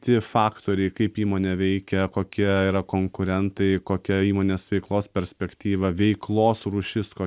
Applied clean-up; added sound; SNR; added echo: none; none; none; none.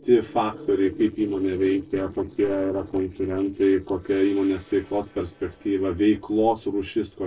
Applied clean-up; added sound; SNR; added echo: neural separator model SepFormer DNS4.